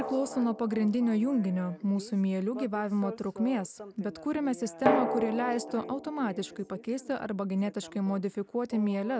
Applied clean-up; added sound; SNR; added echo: none; Drum; 8 dB; none.